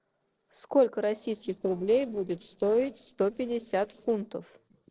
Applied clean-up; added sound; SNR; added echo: neural separator model SepFormer DNS4.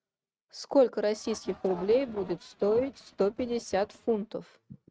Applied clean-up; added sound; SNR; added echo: neural mask model RNNoise.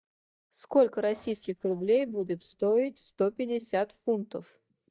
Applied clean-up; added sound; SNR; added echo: neural mask model DeepFilterNet 3.